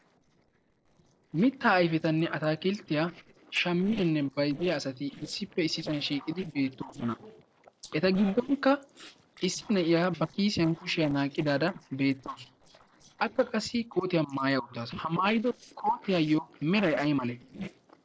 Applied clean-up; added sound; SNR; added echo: neural separator model SepFormer DNS4.